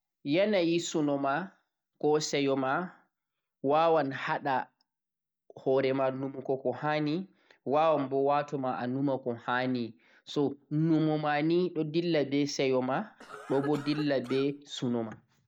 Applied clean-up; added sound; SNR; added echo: none; Cough; 15 dB; none.